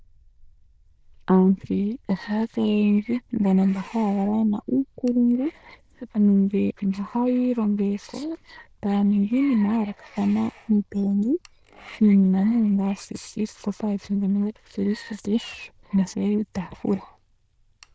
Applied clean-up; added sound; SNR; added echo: neural diffusion model UNIVERSE++.